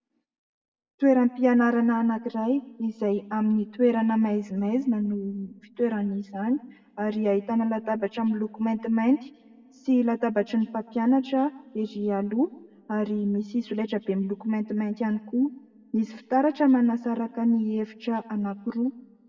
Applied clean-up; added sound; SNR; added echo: none; none; none; reverberation time 1.2 s.